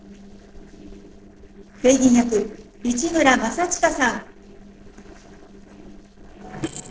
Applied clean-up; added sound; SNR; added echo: neural separator model SepFormer DNS4.